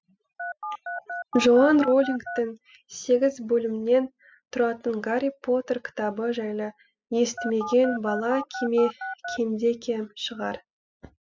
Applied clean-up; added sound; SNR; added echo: classical method spectral subtraction.